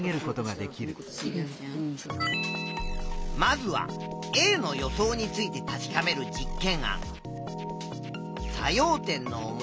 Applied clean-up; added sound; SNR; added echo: none; none; none; none.